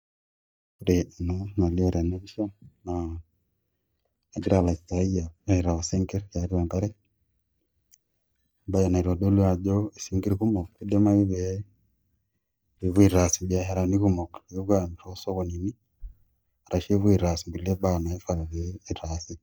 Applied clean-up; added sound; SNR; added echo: neural mask model DeepFilterNet 3.